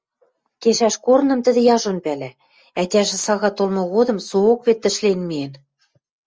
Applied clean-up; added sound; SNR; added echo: none; none; none; none.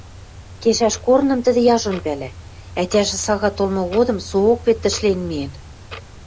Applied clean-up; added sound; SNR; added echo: none; Clock; 16 dB; none.